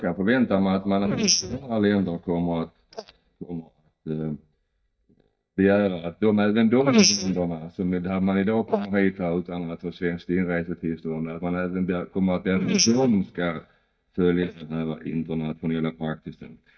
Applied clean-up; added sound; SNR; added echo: neural mask model DeepFilterNet 3.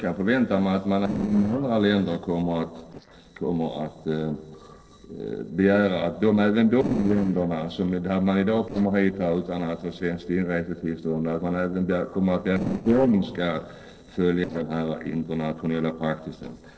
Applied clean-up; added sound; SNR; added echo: neural separator model SepFormer DNS4.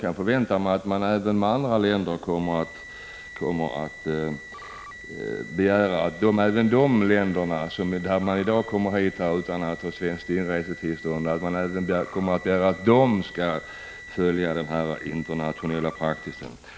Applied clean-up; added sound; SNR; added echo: none; none; none; none.